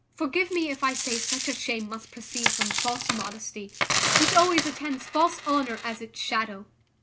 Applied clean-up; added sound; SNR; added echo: none; Coin (dropping); 2 dB; none.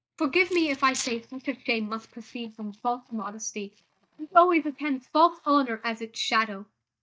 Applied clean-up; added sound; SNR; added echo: neural mask model DeepFilterNet 3.